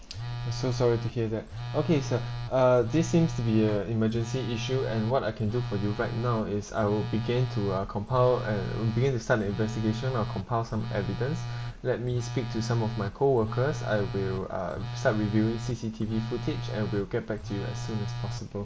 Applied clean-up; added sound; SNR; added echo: none; Telephone; 7 dB; none.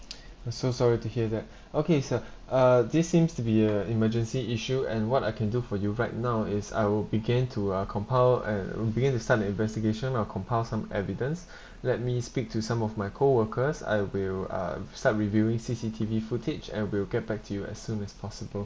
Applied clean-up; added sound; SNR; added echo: none; none; none; none.